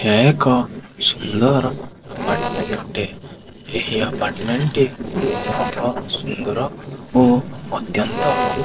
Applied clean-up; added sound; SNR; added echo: neural separator model SepFormer DNS4.